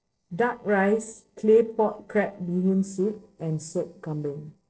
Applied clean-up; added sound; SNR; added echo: neural separator model SepFormer DNS4.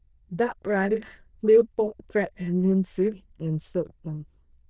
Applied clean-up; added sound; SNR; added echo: neural diffusion model UNIVERSE++.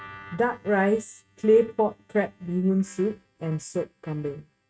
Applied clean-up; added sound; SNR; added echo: neural mask model RNNoise.